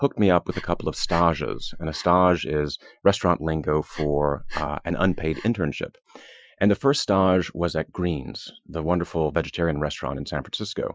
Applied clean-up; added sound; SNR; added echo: classical method Wiener filter.